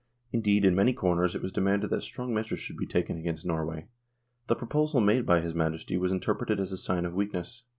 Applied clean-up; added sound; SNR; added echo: none; none; none; none.